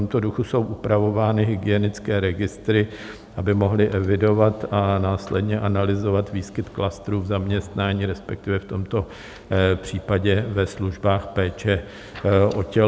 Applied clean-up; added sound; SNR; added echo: none; none; none; none.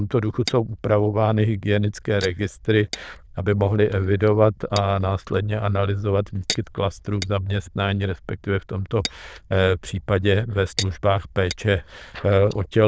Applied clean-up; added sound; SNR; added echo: neural diffusion model UNIVERSE++.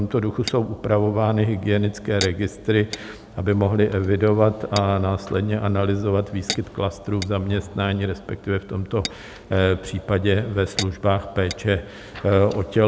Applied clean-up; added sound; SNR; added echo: none; Tap / Glass; 17 dB; none.